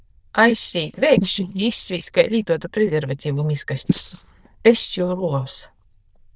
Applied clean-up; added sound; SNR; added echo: neural diffusion model UNIVERSE++.